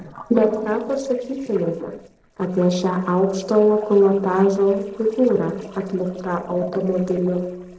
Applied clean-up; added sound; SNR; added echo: neural separator model SepFormer DNS4.